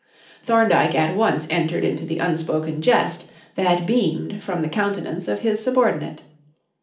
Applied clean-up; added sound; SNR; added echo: none; none; none; reverberation time 0.4 s.